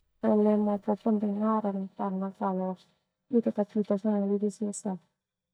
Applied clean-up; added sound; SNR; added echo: neural mask model DeepFilterNet 3.